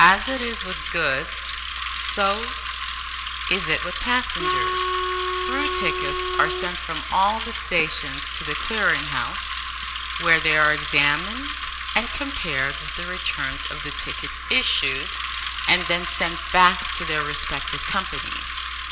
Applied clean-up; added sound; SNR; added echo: none; Harmonica + Bicycle; 1 dB; none.